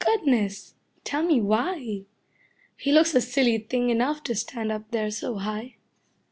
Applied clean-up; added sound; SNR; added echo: none; none; none; none.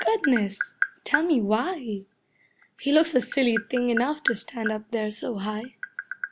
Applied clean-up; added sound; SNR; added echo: none; Tap; 8 dB; none.